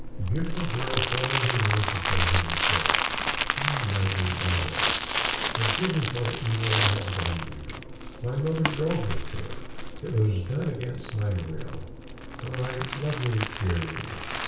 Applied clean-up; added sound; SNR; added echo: none; Crumpling, crinkling; -1 dB; reverberation time 0.6 s.